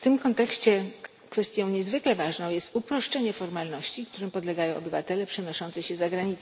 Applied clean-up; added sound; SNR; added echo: none; none; none; none.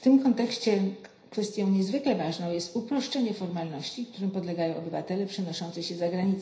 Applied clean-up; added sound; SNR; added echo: none; none; none; reverberation time 0.5 s.